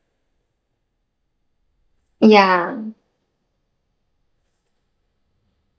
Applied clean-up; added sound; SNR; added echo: neural mask model DeepFilterNet 3.